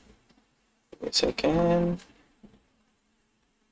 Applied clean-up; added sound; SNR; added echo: neural mask model RNNoise.